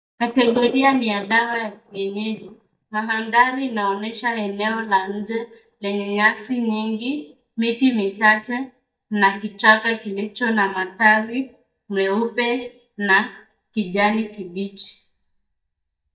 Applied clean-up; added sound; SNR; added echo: neural mask model DeepFilterNet 3.